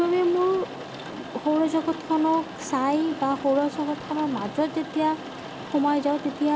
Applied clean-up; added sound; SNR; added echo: none; Rain; 15 dB; none.